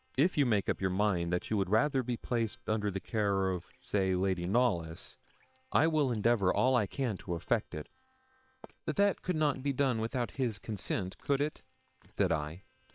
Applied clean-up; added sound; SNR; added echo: neural separator model SepFormer WHAM!.